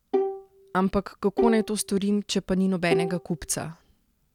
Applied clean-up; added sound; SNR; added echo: none; Bowed string instrument; 4 dB; none.